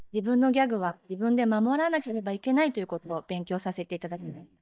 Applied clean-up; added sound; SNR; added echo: neural mask model DeepFilterNet 3.